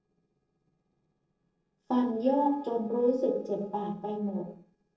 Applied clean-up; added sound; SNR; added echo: neural separator model SepFormer DNS4.